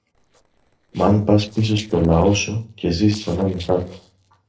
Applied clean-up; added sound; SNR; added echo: neural separator model SepFormer DNS4.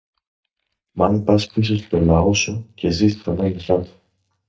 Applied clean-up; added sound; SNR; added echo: neural mask model DeepFilterNet 3.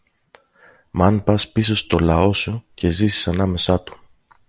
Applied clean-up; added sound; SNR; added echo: none; none; none; none.